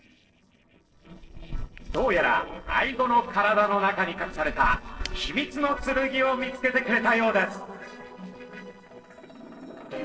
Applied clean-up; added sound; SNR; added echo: neural separator model SepFormer DNS4.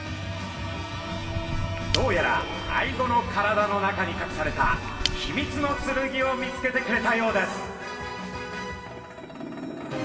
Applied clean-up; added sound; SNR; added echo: none; Shatter / Crushing; 7 dB; reverberation time 2.1 s.